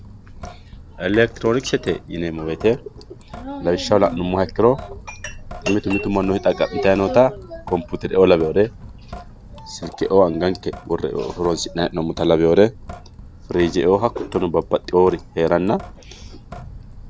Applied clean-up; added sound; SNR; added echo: none; Drip / Sink (filling or washing); 17 dB; none.